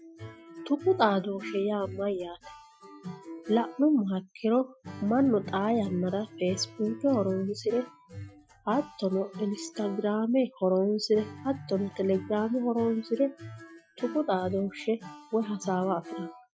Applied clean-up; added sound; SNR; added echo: classical method Wiener filter.